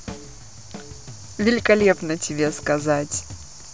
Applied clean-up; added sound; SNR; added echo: none; Drum kit; 16 dB; none.